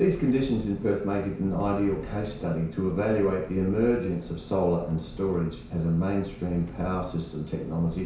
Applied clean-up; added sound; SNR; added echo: none; Engine; 14 dB; reverberation time 0.6 s.